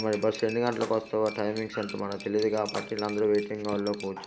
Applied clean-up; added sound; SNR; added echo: none; Splash, splatter + Cutlery, silverware; 15 dB; none.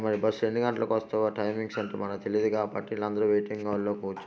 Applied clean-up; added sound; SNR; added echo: none; none; none; none.